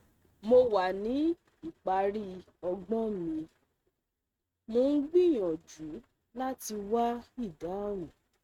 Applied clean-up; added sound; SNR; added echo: neural mask model RNNoise.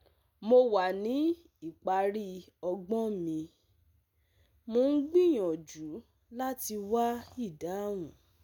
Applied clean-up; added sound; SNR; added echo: none; none; none; none.